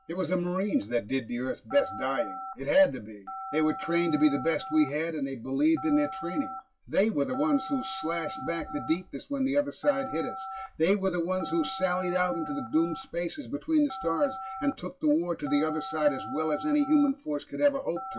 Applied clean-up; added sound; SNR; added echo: classical method WPE with log-MMSE.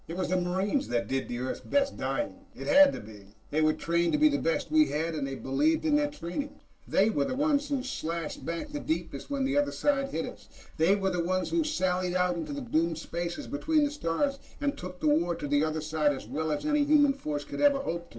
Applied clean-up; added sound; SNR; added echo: neural separator model SepFormer DNS4.